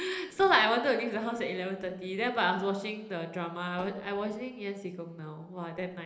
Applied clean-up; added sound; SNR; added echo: neural separator model SepFormer DNS4.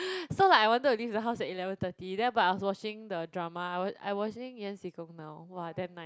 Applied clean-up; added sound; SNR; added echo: none; none; none; none.